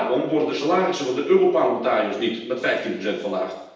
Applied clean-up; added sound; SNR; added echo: none; none; none; reverberation time 0.9 s.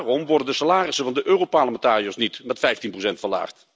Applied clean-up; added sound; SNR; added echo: none; none; none; none.